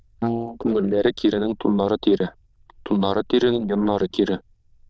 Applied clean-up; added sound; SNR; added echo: neural diffusion model UNIVERSE++.